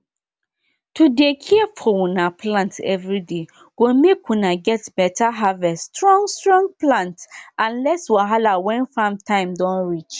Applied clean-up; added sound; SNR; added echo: none; none; none; none.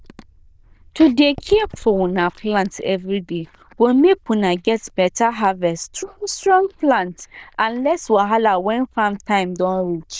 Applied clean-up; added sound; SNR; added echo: neural diffusion model UNIVERSE++.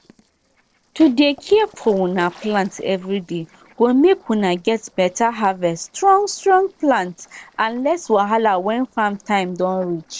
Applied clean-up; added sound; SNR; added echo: neural separator model SepFormer DNS4.